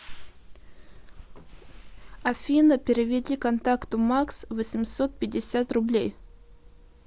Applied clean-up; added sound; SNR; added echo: none; none; none; none.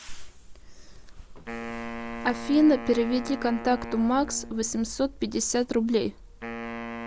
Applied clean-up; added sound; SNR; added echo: none; Wind instrument, woodwind instrument; 12 dB; none.